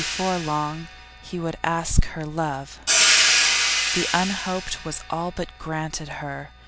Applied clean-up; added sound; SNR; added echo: none; Hi-hat; -2 dB; none.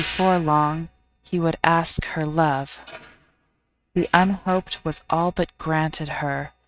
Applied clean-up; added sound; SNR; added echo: neural mask model RNNoise.